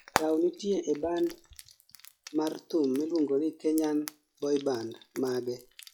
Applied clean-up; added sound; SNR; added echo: classical method log-MMSE.